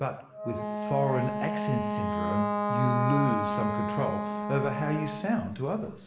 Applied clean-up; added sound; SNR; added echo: none; Wind instrument, woodwind instrument; 1 dB; reverberation time 0.7 s.